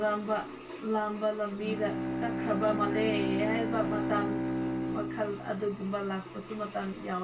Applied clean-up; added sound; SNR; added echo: none; Bowed string instrument; 2 dB; reverberation time 0.2 s.